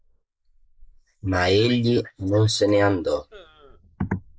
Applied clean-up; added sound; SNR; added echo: neural mask model Resemble Enhance denoiser.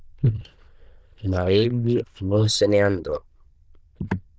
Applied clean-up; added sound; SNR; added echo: neural diffusion model UNIVERSE++.